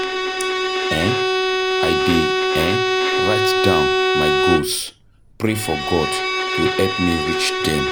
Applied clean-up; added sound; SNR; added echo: none; Bowed string instrument; -4 dB; none.